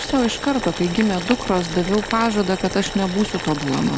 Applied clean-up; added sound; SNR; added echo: none; Boiling; 9 dB; none.